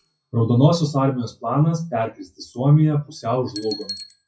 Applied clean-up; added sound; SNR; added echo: classical method WPE with log-MMSE.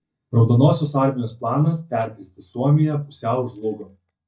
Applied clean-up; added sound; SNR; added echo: neural mask model DeepFilterNet 3.